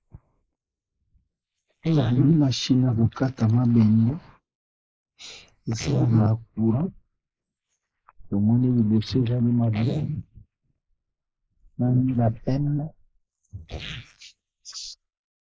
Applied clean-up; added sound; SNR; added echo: neural mask model Resemble Enhance denoiser.